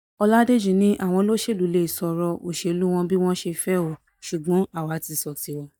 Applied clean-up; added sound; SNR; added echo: neural mask model DeepFilterNet 3.